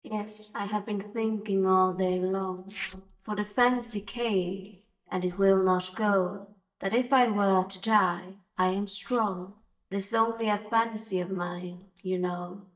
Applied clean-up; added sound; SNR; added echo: neural mask model DeepFilterNet 3.